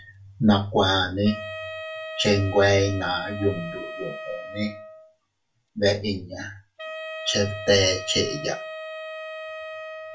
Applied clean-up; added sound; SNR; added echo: none; Wind instrument, woodwind instrument; 11 dB; reverberation time 0.2 s.